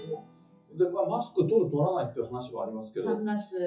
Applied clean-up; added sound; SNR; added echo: classical method WPE with log-MMSE.